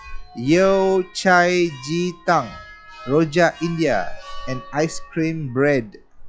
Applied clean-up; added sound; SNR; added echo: classical method log-MMSE.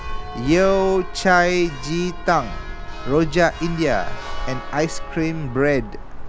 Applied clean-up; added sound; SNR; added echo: none; Church bell; 7 dB; none.